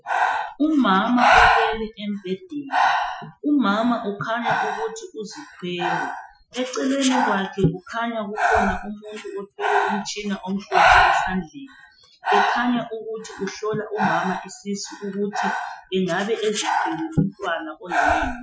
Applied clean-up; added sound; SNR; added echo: classical method Wiener filter.